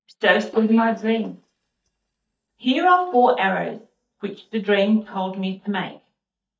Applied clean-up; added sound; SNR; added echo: neural mask model DeepFilterNet 3.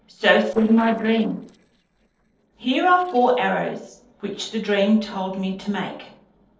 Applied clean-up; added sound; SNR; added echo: neural separator model SepFormer DNS4.